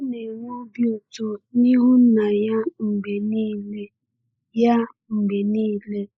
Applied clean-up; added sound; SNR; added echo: neural mask model Resemble Enhance denoiser.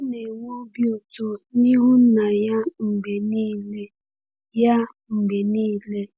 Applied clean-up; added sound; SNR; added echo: none; none; none; none.